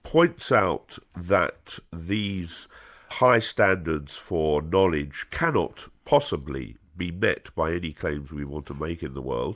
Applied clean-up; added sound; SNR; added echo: none; none; none; none.